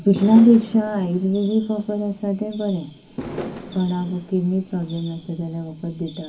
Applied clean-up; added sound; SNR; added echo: none; Fireworks; 16 dB; reverberation time 0.4 s.